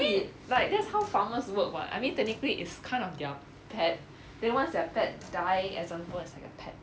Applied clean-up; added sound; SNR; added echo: none; Drawer open or close; 20 dB; none.